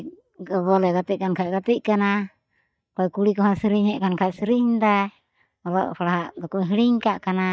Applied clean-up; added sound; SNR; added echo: neural mask model DeepFilterNet 3.